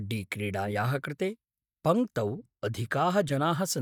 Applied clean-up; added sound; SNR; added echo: neural mask model DeepFilterNet 3.